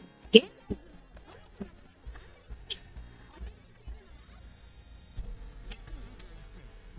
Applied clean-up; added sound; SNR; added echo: neural mask model DeepFilterNet 3.